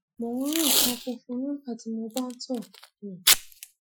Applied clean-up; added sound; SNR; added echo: classical method Wiener filter.